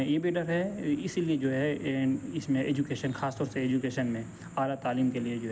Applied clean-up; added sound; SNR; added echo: none; none; none; none.